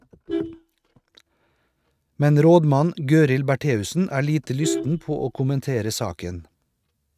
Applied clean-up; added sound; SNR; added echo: neural mask model RNNoise.